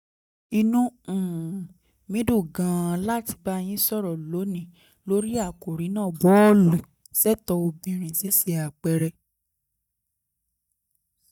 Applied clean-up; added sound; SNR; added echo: neural mask model DeepFilterNet 3.